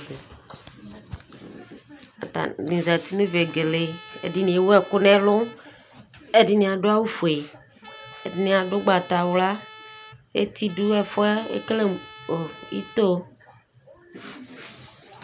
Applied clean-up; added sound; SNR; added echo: none; Trumpet; 20 dB; none.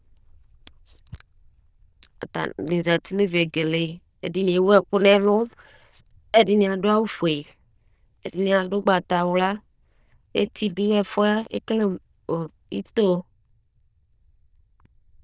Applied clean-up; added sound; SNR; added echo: neural diffusion model UNIVERSE++.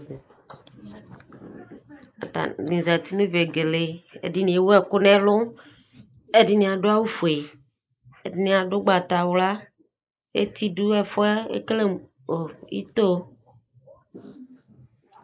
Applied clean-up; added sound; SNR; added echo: neural mask model Resemble Enhance denoiser.